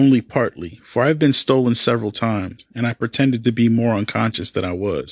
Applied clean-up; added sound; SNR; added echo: none; none; none; none.